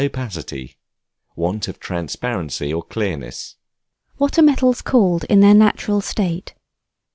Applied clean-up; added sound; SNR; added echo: none; none; none; none.